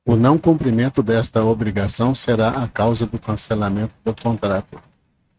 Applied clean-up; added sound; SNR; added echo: neural mask model RNNoise.